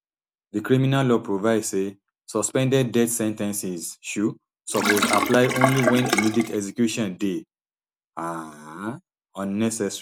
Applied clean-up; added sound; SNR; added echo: none; Sink (filling or washing); 1 dB; none.